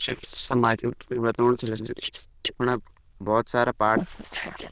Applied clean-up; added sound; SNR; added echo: neural diffusion model UNIVERSE++.